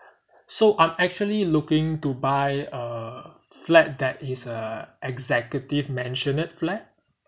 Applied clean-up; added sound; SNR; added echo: none; none; none; none.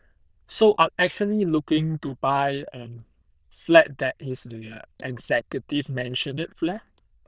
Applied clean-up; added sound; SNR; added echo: neural diffusion model UNIVERSE++.